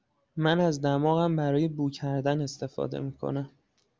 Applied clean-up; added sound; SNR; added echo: none; none; none; none.